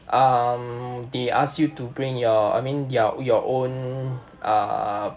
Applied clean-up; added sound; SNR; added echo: none; none; none; none.